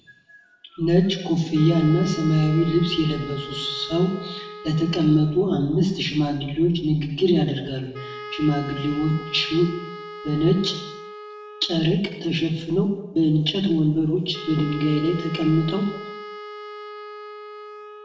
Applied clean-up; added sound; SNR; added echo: none; Wind instrument, woodwind instrument; 15 dB; reverberation time 0.9 s.